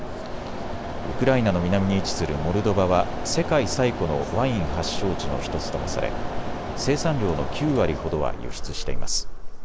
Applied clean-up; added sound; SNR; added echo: none; Mechanisms; 2 dB; none.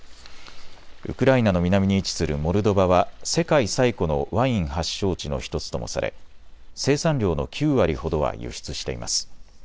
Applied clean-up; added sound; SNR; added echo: none; none; none; none.